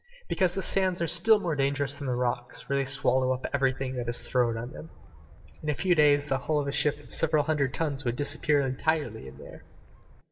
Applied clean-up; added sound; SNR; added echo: none; Gull, seagull / Wind; 19 dB; reverberation time 1.0 s.